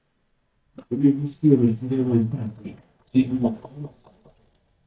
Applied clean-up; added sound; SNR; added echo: neural mask model DeepFilterNet 3.